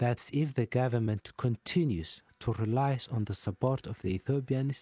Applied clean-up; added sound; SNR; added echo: none; none; none; none.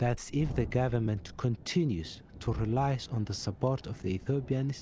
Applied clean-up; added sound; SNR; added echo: none; Thunderstorm; 13 dB; none.